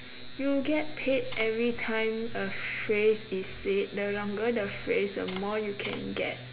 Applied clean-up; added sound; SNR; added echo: none; Tap; 14 dB; reverberation time 2.0 s.